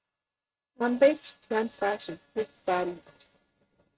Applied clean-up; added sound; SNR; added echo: neural mask model RNNoise.